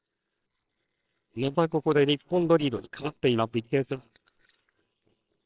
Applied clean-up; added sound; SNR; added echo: neural separator model SepFormer WHAMR!.